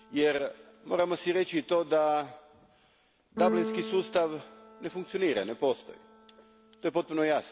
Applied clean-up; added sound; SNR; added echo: none; Keyboard (musical); 11 dB; none.